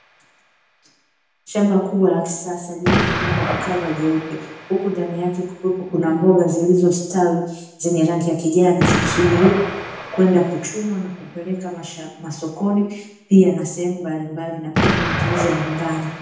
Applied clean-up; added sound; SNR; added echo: none; Explosion; 6 dB; reverberation time 0.9 s.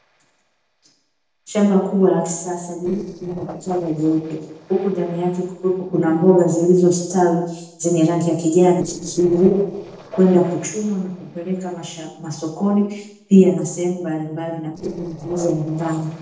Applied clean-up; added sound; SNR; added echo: neural separator model SepFormer DNS4.